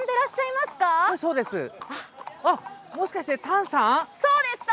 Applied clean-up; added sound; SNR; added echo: none; Livestock, farm animals, working animals; 19 dB; none.